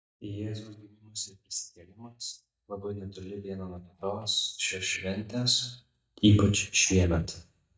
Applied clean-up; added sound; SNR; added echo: neural mask model DeepFilterNet 3.